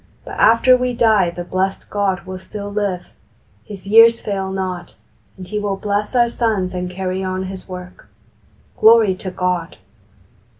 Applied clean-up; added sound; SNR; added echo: none; none; none; none.